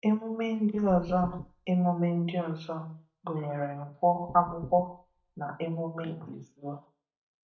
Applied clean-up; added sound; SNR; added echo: neural mask model DeepFilterNet 3.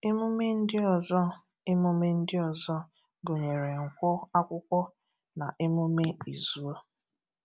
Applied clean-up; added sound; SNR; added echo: none; none; none; none.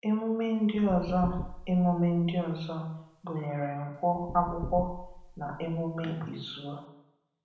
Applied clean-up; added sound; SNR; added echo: none; Knock / Wood; 13 dB; reverberation time 0.7 s.